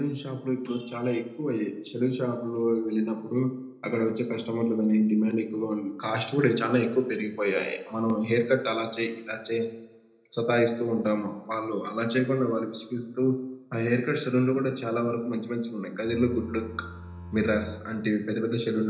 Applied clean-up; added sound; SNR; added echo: none; Bowed string instrument; 14 dB; reverberation time 1.0 s.